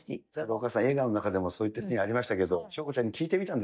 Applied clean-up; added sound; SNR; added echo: neural mask model DeepFilterNet 3.